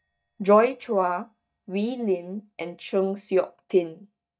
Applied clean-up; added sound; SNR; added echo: neural mask model DeepFilterNet 3.